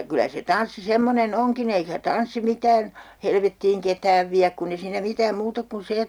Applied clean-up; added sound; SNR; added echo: none; none; none; none.